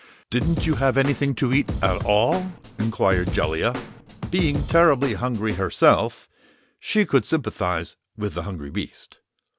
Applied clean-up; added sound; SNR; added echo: none; Snare drum / Drum kit; 7 dB; none.